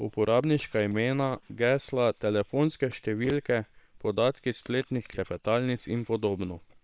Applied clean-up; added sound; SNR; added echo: neural separator model SepFormer WHAM!.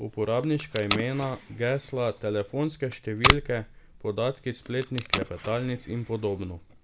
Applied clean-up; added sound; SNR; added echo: none; Packing tape, duct tape; 3 dB; none.